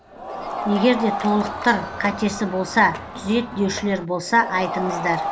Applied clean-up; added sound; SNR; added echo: none; Crowd; 8 dB; none.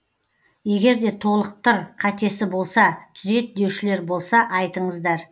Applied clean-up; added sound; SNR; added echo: none; none; none; none.